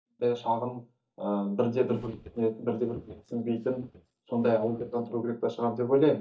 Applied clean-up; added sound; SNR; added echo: neural mask model DeepFilterNet 3.